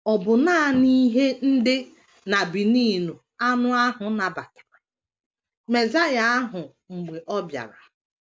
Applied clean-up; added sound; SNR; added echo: none; none; none; none.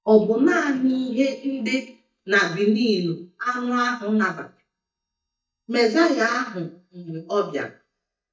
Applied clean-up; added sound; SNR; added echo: neural mask model DeepFilterNet 3.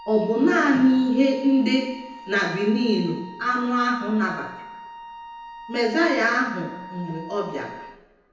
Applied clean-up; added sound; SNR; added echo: none; Wind instrument, woodwind instrument; 17 dB; reverberation time 0.9 s.